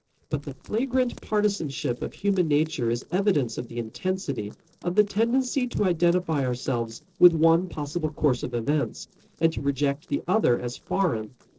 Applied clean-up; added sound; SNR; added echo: neural separator model SepFormer DNS4.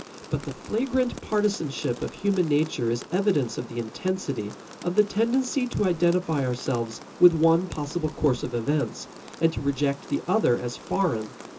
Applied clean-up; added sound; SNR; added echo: none; Rain; 17 dB; reverberation time 0.2 s.